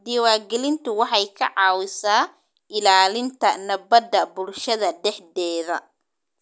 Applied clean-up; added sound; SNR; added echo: none; none; none; none.